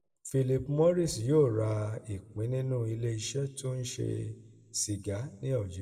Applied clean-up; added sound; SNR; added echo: none; none; none; reverberation time 0.8 s.